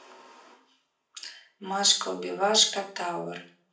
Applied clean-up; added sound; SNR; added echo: none; none; none; reverberation time 0.4 s.